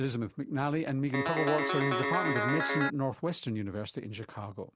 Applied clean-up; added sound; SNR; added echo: none; Guitar; -2 dB; none.